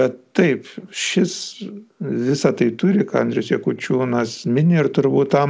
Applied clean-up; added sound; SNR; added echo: none; none; none; none.